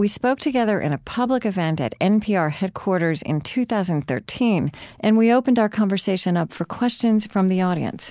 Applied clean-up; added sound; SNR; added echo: none; none; none; none.